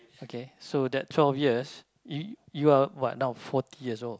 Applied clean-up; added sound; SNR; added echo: none; none; none; none.